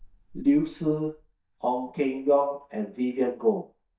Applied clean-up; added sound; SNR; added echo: neural mask model DeepFilterNet 3.